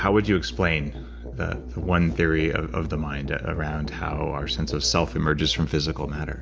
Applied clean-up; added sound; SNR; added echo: none; Musical instrument; 10 dB; none.